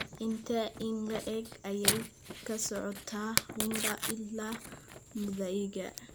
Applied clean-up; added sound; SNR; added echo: none; Tearing; 3 dB; none.